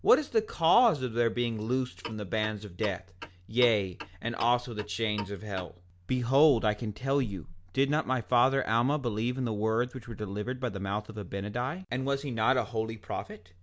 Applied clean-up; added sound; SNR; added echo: none; Clock; 16 dB; none.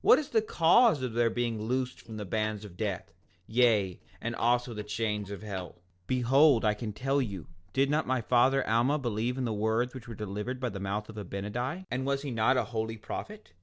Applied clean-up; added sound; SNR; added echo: neural separator model SepFormer DNS4.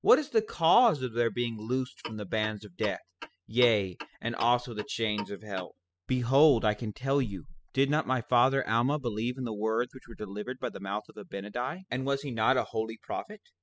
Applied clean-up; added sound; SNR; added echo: classical method spectral subtraction.